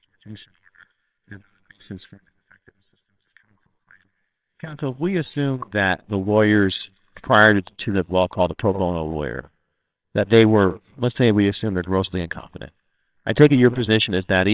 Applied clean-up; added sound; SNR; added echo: neural separator model SepFormer WHAMR!.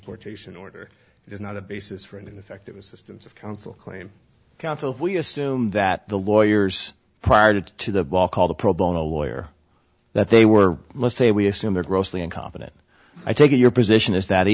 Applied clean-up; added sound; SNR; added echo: none; none; none; none.